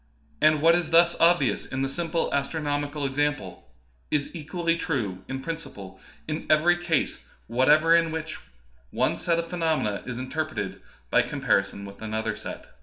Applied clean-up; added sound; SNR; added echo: none; none; none; reverberation time 0.6 s.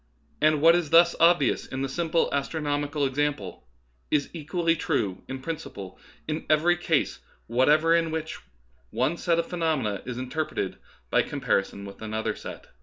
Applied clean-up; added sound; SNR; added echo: none; none; none; none.